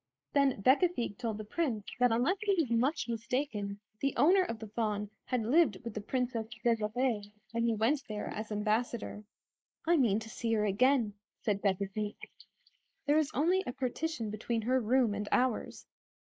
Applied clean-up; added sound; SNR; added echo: neural mask model Resemble Enhance denoiser.